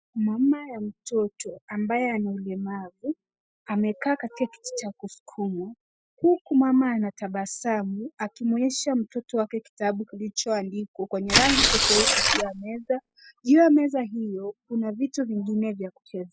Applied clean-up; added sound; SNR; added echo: classical method spectral subtraction.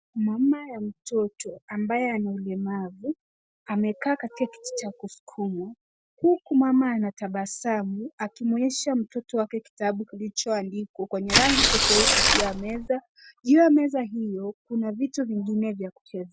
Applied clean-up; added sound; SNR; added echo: none; Tearing; -5 dB; none.